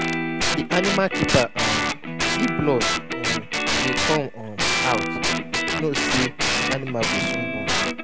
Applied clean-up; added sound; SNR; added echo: none; Guitar; -3 dB; none.